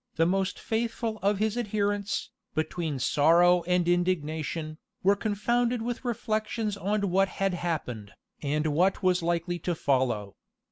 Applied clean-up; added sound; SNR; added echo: none; none; none; none.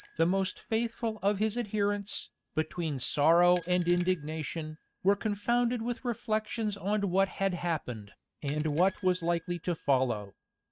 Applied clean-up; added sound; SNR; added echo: neural mask model RNNoise.